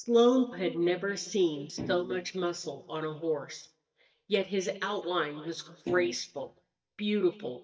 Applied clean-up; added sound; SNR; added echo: neural mask model DeepFilterNet 3.